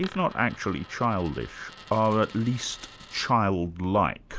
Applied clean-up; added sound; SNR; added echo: none; Coin (dropping); 17 dB; none.